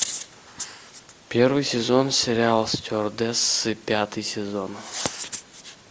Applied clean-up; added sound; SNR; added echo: none; none; none; none.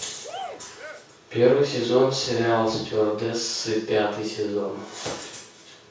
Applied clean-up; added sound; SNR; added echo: none; Cheering; 14 dB; reverberation time 0.6 s.